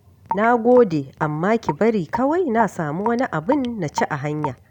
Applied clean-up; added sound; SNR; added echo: none; Raindrop / Drip; 12 dB; none.